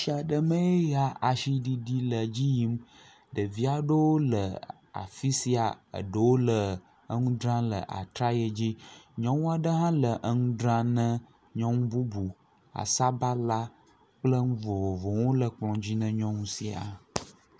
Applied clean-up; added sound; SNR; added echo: none; none; none; none.